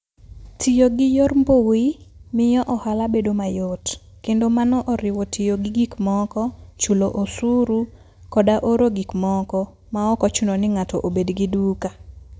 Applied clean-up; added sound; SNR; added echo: none; none; none; none.